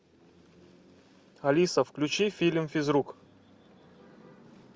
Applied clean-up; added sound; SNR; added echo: none; none; none; none.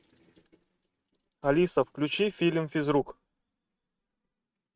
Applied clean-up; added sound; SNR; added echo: neural mask model RNNoise.